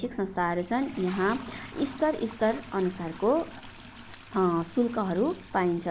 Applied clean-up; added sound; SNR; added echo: none; Toilet flush; 17 dB; none.